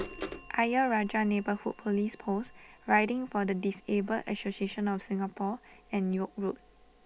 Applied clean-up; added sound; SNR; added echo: none; Bird vocalization, bird call, bird song / Telephone; 18 dB; none.